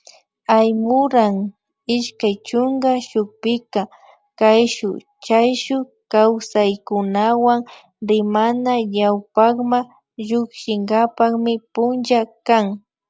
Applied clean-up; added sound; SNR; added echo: none; none; none; none.